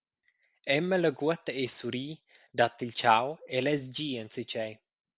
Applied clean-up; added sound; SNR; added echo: none; none; none; none.